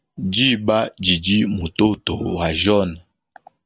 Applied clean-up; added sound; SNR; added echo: none; none; none; none.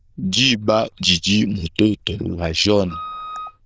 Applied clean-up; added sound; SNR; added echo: neural diffusion model UNIVERSE++.